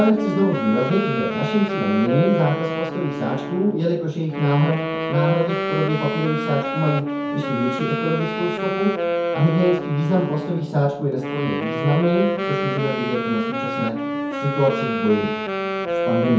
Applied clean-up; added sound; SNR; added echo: none; Wind instrument, woodwind instrument; 3 dB; reverberation time 0.6 s.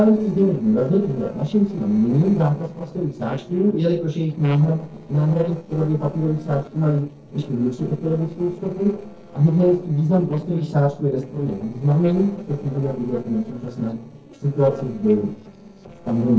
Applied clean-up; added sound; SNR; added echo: neural separator model SepFormer DNS4.